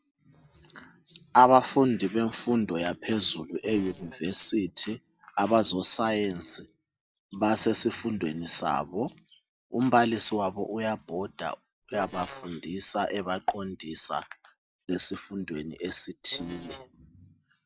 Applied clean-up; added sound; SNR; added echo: neural separator model SepFormer DNS4.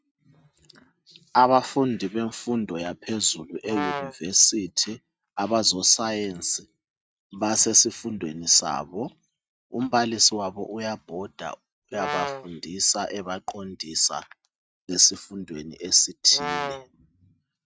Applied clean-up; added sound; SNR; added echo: neural mask model RNNoise.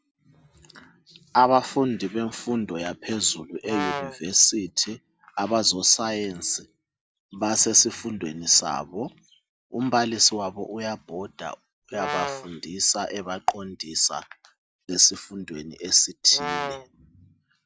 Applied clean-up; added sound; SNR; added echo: none; Brass instrument; 6 dB; none.